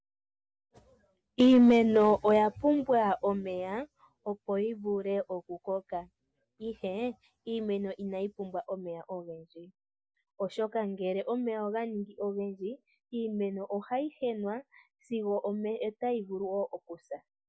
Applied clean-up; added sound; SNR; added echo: none; none; none; none.